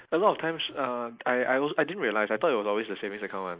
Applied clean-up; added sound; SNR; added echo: neural mask model Resemble Enhance denoiser.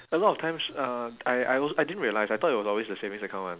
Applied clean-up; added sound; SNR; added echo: none; none; none; none.